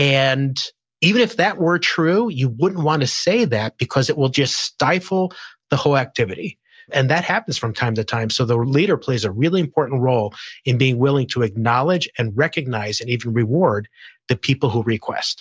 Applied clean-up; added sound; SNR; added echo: none; none; none; none.